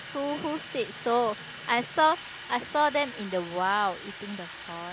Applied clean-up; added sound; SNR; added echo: none; Sink (filling or washing) / Water tap, faucet; 12 dB; none.